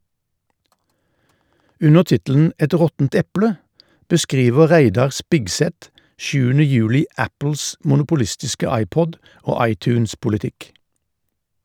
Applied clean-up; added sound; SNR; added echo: none; none; none; none.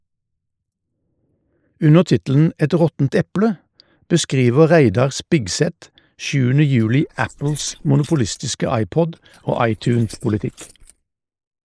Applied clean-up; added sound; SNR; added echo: neural mask model Resemble Enhance denoiser.